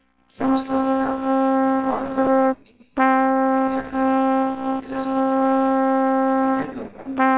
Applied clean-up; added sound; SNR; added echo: neural separator model SepFormer WHAMR!.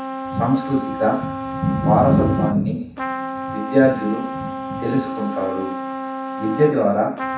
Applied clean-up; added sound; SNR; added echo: none; Trumpet; 7 dB; reverberation time 0.7 s.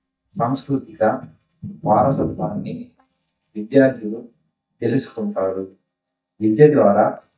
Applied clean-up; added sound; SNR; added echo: neural mask model DeepFilterNet 3.